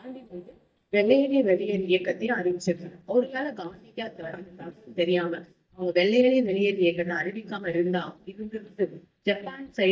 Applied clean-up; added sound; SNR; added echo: neural mask model DeepFilterNet 3.